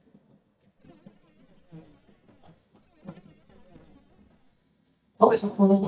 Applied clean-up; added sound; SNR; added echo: neural mask model DeepFilterNet 3.